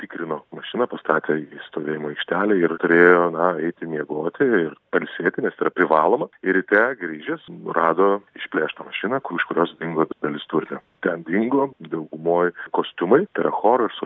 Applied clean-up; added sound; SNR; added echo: none; none; none; none.